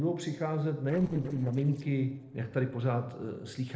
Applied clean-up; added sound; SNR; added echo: neural separator model SepFormer DNS4.